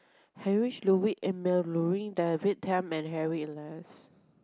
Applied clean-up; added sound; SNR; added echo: none; none; none; none.